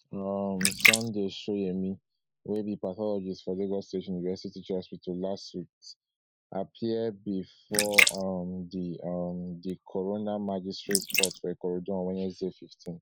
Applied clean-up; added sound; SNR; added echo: neural mask model Resemble Enhance denoiser.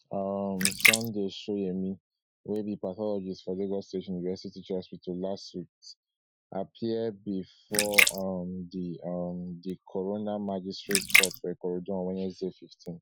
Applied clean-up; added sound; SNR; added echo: classical method Wiener filter.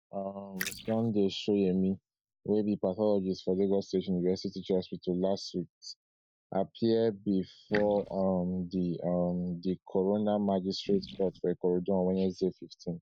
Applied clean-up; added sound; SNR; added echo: neural mask model DeepFilterNet 3.